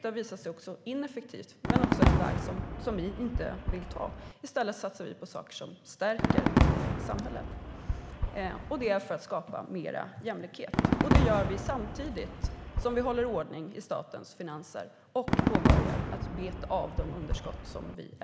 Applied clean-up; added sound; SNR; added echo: none; Fireworks; -4 dB; none.